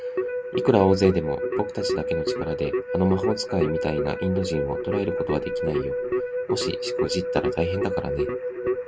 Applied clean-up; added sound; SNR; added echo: none; Keyboard (musical); 0 dB; none.